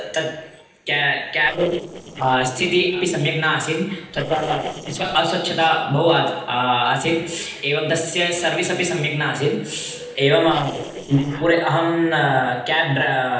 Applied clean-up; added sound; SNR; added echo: neural separator model SepFormer DNS4.